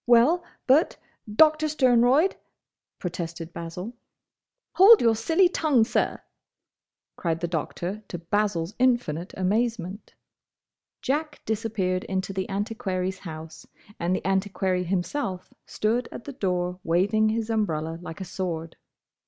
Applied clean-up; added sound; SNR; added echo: none; none; none; none.